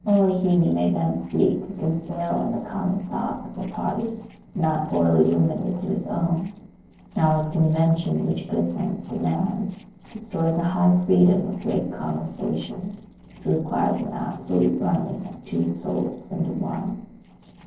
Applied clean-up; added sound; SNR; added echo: neural separator model SepFormer DNS4.